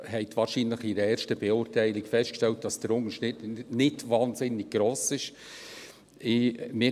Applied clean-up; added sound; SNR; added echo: none; none; none; none.